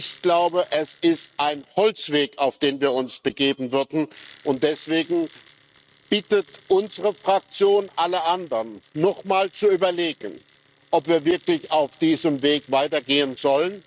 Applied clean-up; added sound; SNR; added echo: neural mask model RNNoise.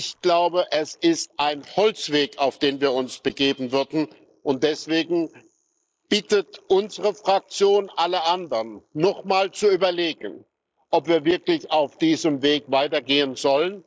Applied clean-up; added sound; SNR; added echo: neural mask model Resemble Enhance denoiser.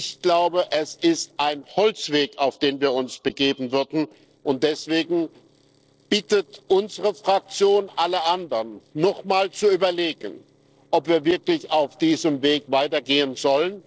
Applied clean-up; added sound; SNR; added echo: neural separator model SepFormer DNS4.